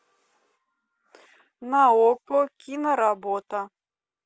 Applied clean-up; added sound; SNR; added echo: none; none; none; none.